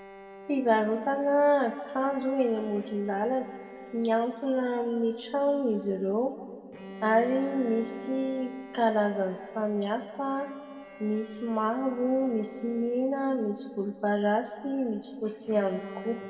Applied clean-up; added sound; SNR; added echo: none; Bowed string instrument; 18 dB; reverberation time 1.7 s.